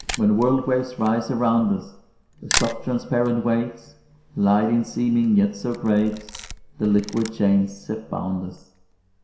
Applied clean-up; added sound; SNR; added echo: none; Camera; 13 dB; reverberation time 0.7 s.